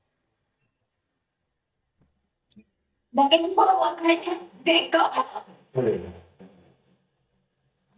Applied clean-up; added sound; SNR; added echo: neural mask model DeepFilterNet 3.